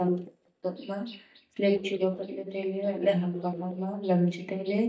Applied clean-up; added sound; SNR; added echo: neural mask model DeepFilterNet 3.